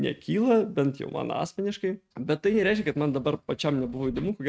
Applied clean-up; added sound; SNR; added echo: neural mask model RNNoise.